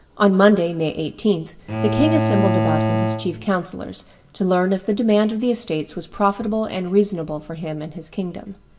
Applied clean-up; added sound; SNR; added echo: none; Bowed string instrument; 2 dB; reverberation time 0.9 s.